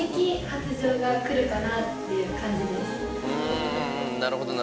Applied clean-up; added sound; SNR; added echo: none; none; none; none.